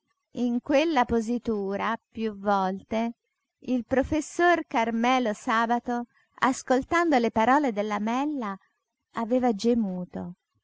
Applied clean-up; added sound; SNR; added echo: none; none; none; none.